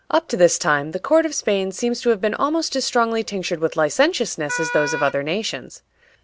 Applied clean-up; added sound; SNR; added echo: none; Wind instrument, woodwind instrument; 8 dB; none.